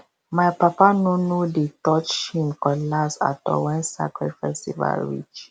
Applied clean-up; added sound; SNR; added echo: none; none; none; none.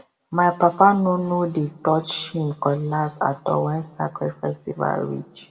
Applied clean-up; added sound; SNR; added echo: none; none; none; reverberation time 0.7 s.